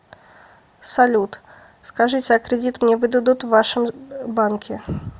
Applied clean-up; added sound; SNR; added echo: none; none; none; none.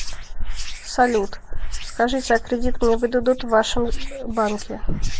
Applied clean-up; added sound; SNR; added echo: neural mask model Resemble Enhance denoiser.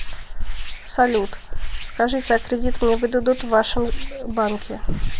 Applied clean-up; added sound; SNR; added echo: none; Hands; 1 dB; none.